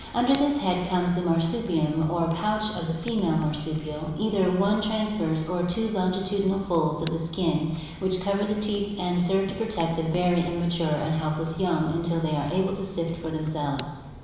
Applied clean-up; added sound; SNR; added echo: none; Clock; 17 dB; reverberation time 1.0 s.